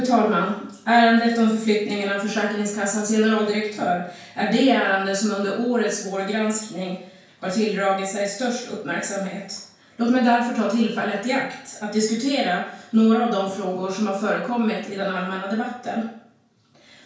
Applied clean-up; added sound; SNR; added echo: none; none; none; reverberation time 0.5 s.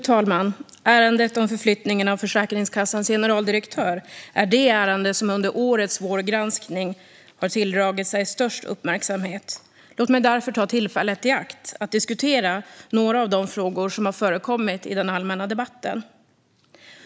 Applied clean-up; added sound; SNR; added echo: none; none; none; none.